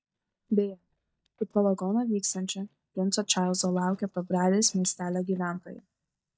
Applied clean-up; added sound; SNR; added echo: neural mask model DeepFilterNet 3.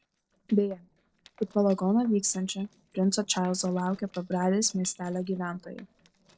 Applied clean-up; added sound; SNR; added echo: neural separator model SepFormer DNS4.